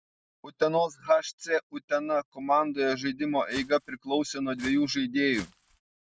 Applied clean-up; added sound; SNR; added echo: none; Walk, footsteps; 18 dB; none.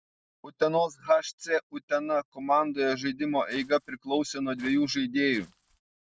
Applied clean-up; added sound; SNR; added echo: neural separator model SepFormer DNS4.